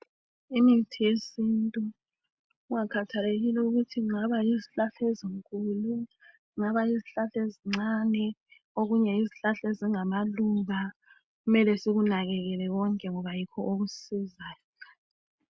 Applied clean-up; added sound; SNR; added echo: none; none; none; none.